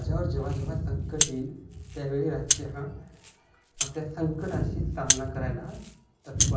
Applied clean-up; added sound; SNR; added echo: none; Rattle (instrument); 2 dB; reverberation time 0.6 s.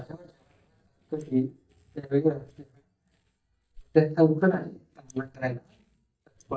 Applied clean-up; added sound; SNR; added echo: neural mask model DeepFilterNet 3.